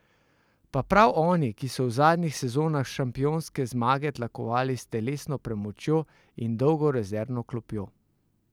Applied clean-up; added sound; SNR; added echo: none; none; none; none.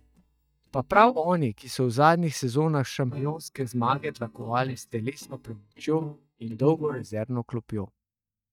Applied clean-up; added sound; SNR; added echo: neural mask model DeepFilterNet 3.